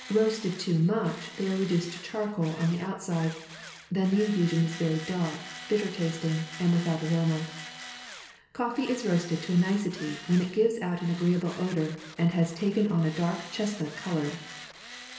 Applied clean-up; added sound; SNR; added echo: none; Tools; 16 dB; reverberation time 0.8 s.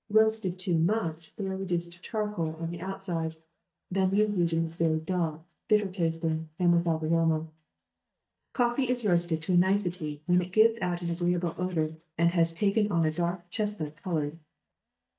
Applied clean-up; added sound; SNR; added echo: neural mask model DeepFilterNet 3.